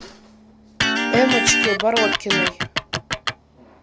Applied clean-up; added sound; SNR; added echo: none; Electric guitar; -3 dB; none.